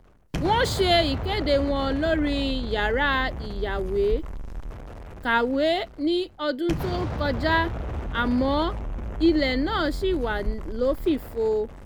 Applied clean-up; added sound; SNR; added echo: none; Explosion; 6 dB; none.